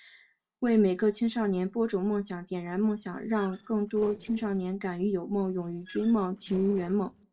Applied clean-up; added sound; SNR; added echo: neural separator model SepFormer DNS4.